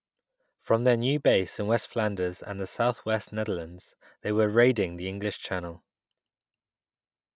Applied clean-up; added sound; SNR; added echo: none; none; none; none.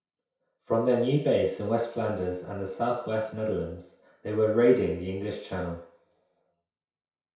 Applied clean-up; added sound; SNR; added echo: none; none; none; reverberation time 0.6 s.